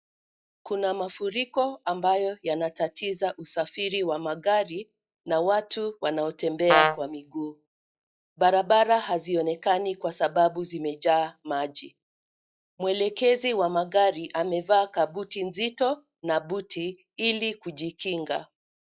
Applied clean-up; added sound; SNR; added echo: classical method log-MMSE.